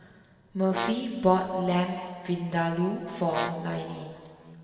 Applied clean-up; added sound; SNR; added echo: none; Brass instrument; 9 dB; reverberation time 2.5 s.